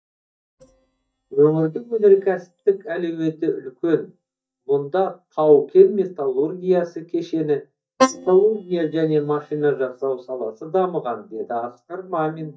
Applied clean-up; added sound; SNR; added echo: neural mask model DeepFilterNet 3.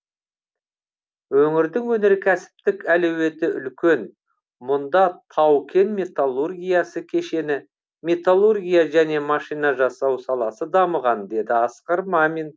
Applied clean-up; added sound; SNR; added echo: none; none; none; none.